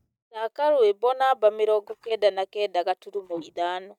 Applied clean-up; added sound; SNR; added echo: neural mask model DeepFilterNet 3.